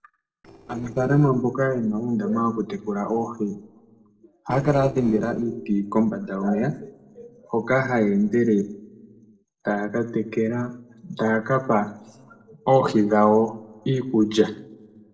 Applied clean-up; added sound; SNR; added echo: neural separator model SepFormer DNS4.